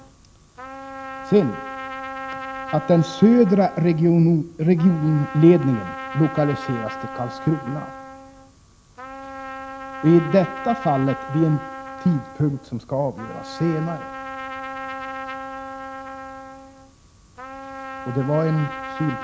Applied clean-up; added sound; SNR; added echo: none; Trumpet; 12 dB; none.